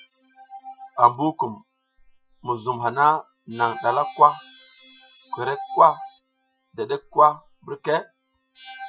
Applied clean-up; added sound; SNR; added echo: classical method Wiener filter.